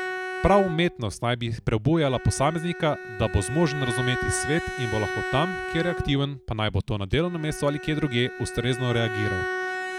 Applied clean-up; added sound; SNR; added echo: none; Bowed string instrument; 7 dB; none.